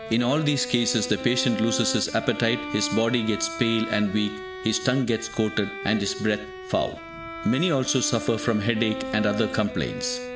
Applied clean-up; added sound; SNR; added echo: none; Bowed string instrument; 10 dB; none.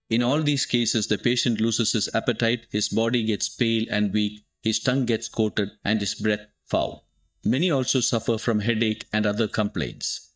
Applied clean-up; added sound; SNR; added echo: neural mask model DeepFilterNet 3.